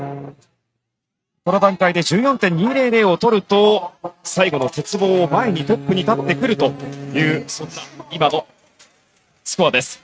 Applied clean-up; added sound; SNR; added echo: neural mask model RNNoise.